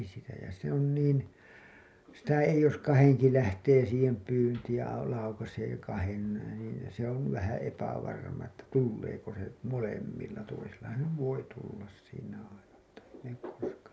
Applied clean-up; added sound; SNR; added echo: none; none; none; none.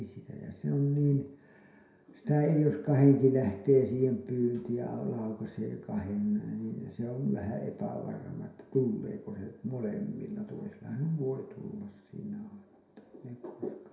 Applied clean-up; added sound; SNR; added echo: none; none; none; reverberation time 0.6 s.